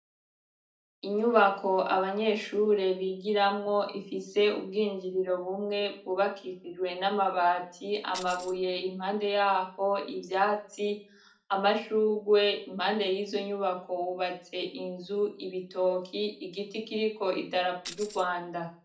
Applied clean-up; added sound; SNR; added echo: none; Tambourine; 14 dB; reverberation time 0.4 s.